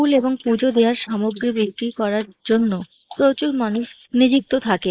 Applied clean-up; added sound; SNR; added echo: neural mask model Resemble Enhance denoiser.